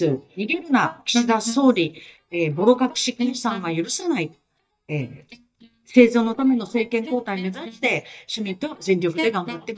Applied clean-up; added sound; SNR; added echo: neural mask model DeepFilterNet 3.